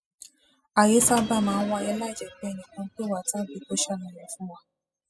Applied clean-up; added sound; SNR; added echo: classical method spectral subtraction.